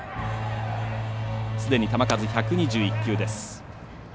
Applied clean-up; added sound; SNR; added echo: none; Engine / Domestic sounds, home sounds; 0 dB; none.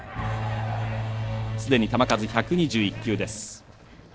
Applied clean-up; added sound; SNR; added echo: neural separator model SepFormer DNS4.